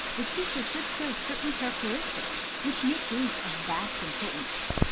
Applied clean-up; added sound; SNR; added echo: none; Bathtub (filling or washing); -5 dB; none.